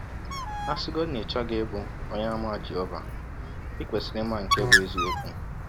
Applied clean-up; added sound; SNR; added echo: none; Bird; -3 dB; none.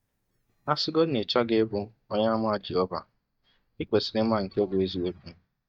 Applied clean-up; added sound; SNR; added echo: neural mask model DeepFilterNet 3.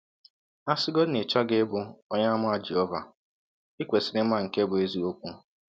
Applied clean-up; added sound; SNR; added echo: none; none; none; none.